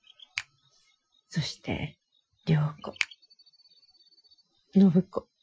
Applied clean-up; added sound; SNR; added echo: classical method Wiener filter.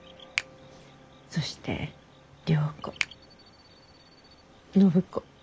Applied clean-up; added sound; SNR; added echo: none; Finger snapping; 11 dB; none.